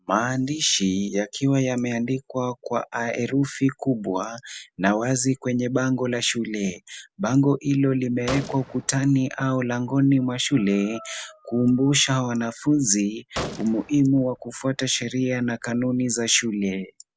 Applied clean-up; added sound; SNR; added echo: none; Gunshot, gunfire; 15 dB; none.